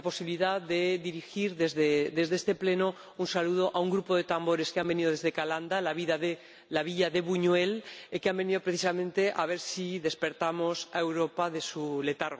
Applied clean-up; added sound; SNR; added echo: none; none; none; none.